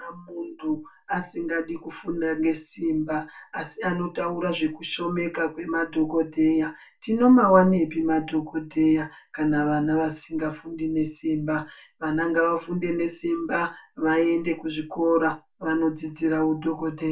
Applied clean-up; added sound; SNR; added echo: none; none; none; reverberation time 0.2 s.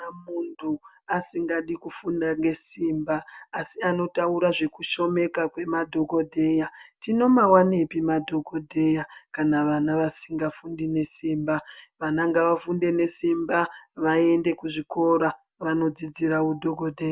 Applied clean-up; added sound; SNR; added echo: none; none; none; none.